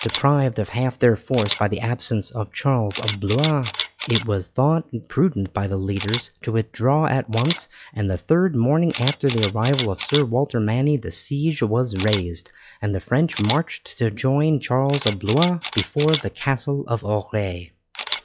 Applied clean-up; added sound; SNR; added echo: classical method log-MMSE.